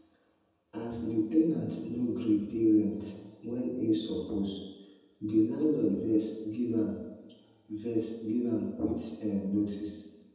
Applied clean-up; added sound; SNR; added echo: none; none; none; reverberation time 1.1 s.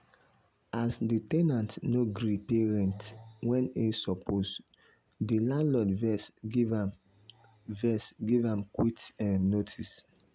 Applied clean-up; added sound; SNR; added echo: none; none; none; none.